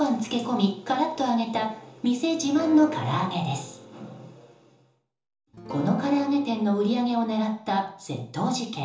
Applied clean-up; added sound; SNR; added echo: none; Acoustic guitar / Strum; 15 dB; reverberation time 0.6 s.